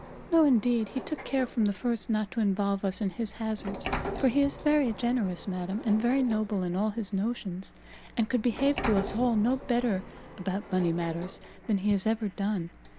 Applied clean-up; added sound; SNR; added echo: none; Sliding door; 13 dB; none.